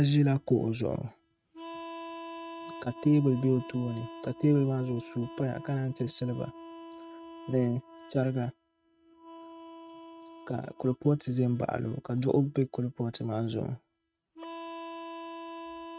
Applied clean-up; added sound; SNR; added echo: neural mask model RNNoise.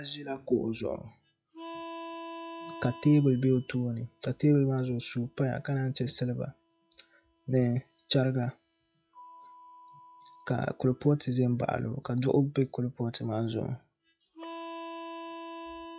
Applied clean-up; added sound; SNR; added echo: classical method log-MMSE.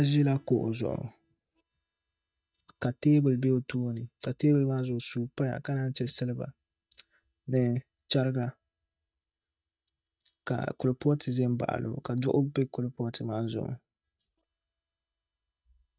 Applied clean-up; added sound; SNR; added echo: neural mask model DeepFilterNet 3.